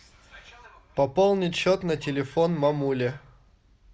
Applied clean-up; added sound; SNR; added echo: none; none; none; none.